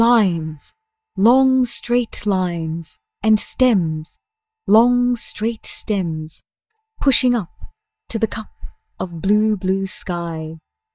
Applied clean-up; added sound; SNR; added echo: neural mask model DeepFilterNet 3.